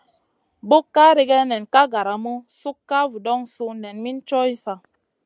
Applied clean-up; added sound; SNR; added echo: none; none; none; none.